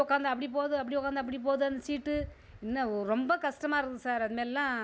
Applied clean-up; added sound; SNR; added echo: none; none; none; none.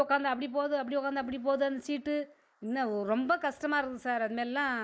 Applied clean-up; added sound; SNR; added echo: neural mask model Resemble Enhance denoiser.